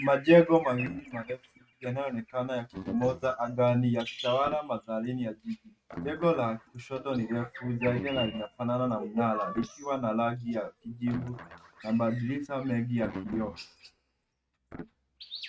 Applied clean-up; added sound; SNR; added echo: neural mask model RNNoise.